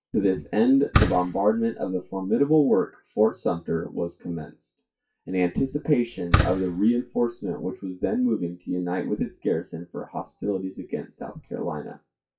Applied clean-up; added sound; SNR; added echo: classical method WPE with log-MMSE.